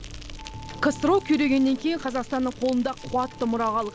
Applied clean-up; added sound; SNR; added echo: none; Insect; 19 dB; none.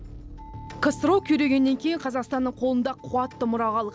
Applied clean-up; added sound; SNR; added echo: none; none; none; none.